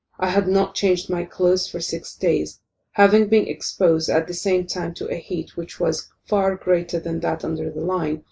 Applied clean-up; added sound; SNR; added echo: neural mask model Resemble Enhance denoiser.